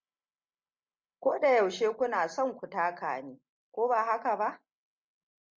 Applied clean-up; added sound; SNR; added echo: none; none; none; none.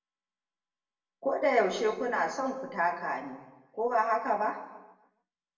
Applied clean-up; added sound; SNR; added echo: none; none; none; reverberation time 0.9 s.